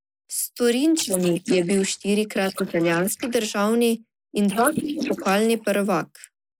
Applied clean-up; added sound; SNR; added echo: neural mask model Resemble Enhance denoiser.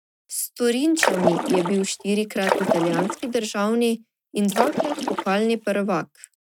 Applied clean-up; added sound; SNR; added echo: neural mask model RNNoise.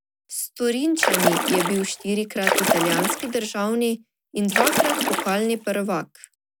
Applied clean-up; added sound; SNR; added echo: none; Splash, splatter; -1 dB; none.